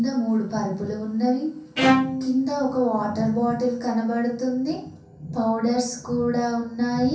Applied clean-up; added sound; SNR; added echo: none; Bowed string instrument; 3 dB; reverberation time 0.6 s.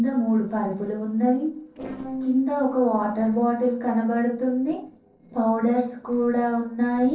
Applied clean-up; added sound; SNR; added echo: neural separator model SepFormer DNS4.